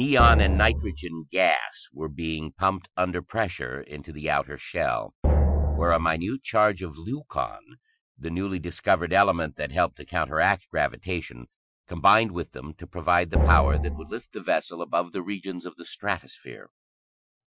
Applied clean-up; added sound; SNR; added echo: classical method Wiener filter.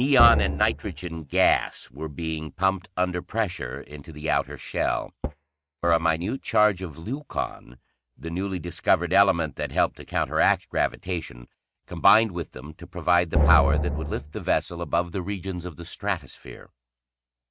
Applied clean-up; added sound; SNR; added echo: neural mask model RNNoise.